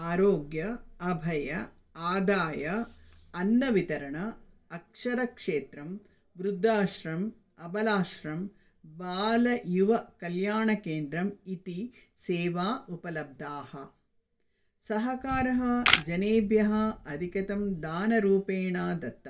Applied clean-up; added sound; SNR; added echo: none; Camera; -1 dB; reverberation time 0.2 s.